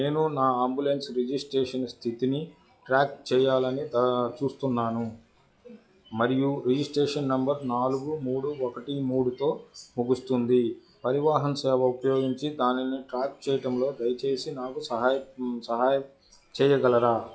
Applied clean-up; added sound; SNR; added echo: classical method log-MMSE.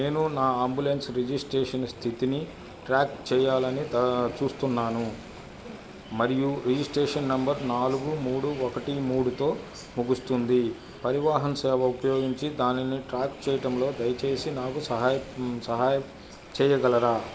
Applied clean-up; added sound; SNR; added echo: none; Waves, surf; 16 dB; none.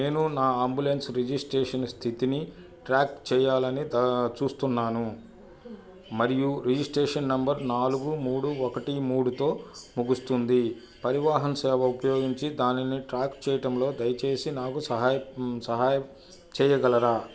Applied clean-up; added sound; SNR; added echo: none; none; none; none.